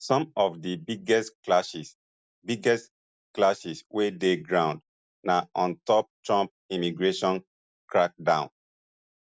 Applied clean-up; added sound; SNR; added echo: none; none; none; none.